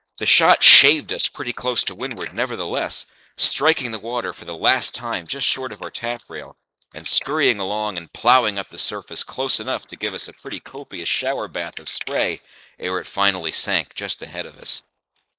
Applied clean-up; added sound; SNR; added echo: neural mask model Resemble Enhance denoiser.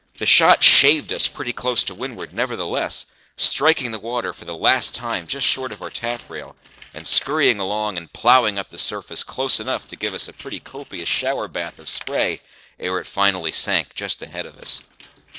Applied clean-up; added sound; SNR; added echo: neural separator model SepFormer DNS4.